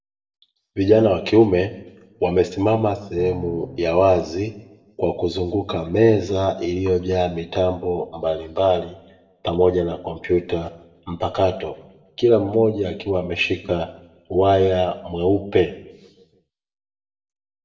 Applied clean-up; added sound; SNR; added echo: none; Drum; 15 dB; reverberation time 0.6 s.